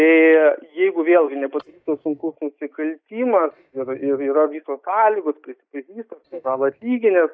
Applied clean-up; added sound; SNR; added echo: neural mask model DeepFilterNet 3.